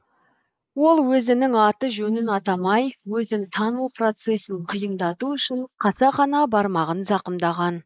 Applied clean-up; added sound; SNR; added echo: neural mask model Resemble Enhance denoiser.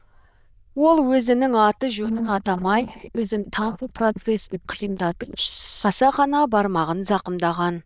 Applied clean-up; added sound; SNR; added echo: neural diffusion model UNIVERSE++.